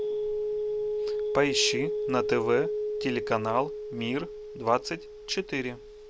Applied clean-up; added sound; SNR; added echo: none; Telephone; 1 dB; none.